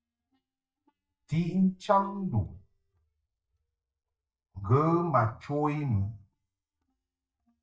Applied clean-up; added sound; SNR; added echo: neural mask model DeepFilterNet 3.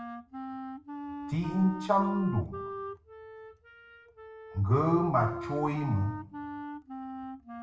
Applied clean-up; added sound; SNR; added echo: none; Wind instrument, woodwind instrument; 9 dB; reverberation time 0.7 s.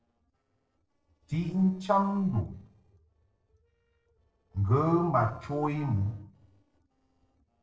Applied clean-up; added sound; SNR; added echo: neural separator model SepFormer DNS4.